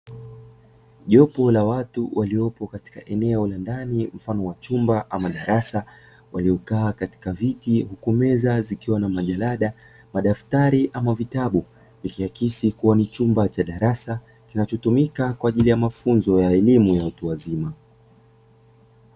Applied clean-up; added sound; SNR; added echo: none; none; none; none.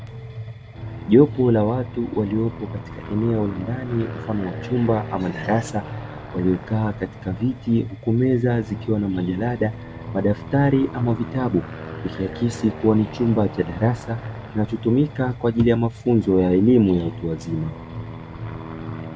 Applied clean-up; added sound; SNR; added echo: none; Aircraft + Mechanisms; 11 dB; none.